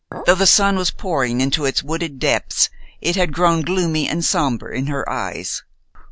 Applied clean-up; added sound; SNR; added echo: none; Chink, clink; 19 dB; none.